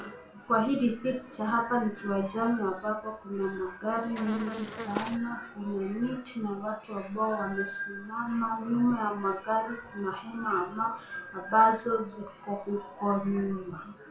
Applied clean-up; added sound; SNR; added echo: none; Buzz; 7 dB; reverberation time 0.3 s.